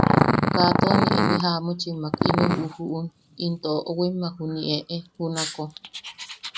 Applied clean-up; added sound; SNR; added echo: none; Growling; -2 dB; none.